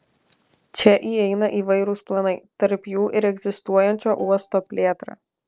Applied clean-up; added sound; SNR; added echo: neural separator model SepFormer DNS4.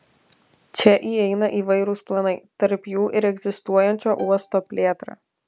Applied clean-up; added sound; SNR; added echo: none; Bowed string instrument; 20 dB; none.